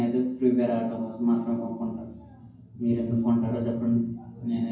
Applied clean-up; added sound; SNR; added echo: none; none; none; reverberation time 0.9 s.